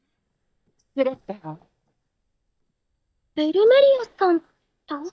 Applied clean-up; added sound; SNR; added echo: neural mask model DeepFilterNet 3.